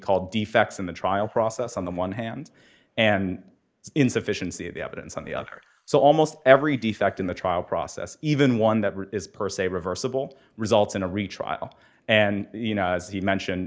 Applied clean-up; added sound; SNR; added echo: neural mask model Resemble Enhance denoiser.